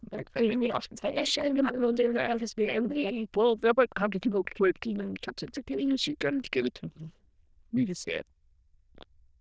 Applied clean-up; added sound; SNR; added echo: neural diffusion model UNIVERSE++.